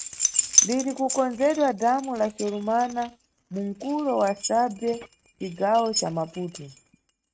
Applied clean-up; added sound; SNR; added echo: neural mask model RNNoise.